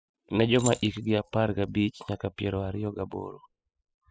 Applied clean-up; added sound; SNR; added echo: classical method spectral subtraction.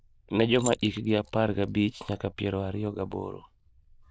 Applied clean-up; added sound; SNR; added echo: neural diffusion model UNIVERSE++.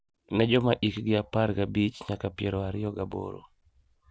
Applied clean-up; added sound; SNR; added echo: none; none; none; none.